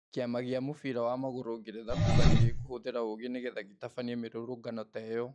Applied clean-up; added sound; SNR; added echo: classical method log-MMSE.